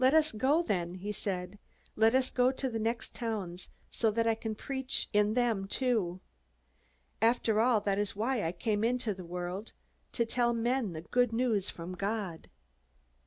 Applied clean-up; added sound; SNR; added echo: none; none; none; none.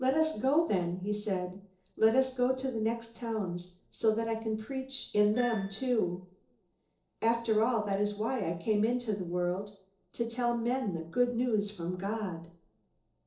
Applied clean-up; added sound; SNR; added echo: neural separator model SepFormer DNS4.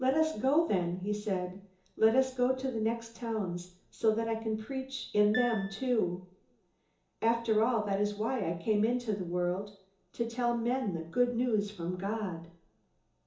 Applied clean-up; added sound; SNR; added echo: none; Piano; 11 dB; reverberation time 0.7 s.